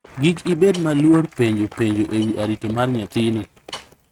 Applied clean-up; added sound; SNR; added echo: neural mask model RNNoise.